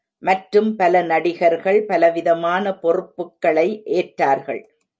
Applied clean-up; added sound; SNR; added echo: none; none; none; none.